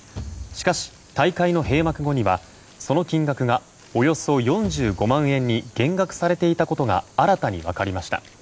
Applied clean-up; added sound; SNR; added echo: none; Bass drum / Thump, thud; 16 dB; none.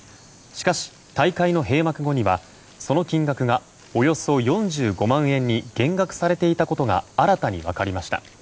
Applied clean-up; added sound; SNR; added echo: none; none; none; none.